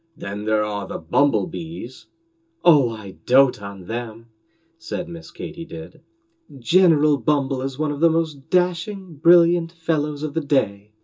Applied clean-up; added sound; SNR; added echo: none; none; none; reverberation time 0.2 s.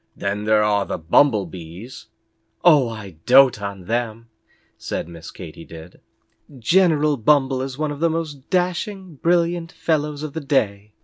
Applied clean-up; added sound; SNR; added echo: none; none; none; none.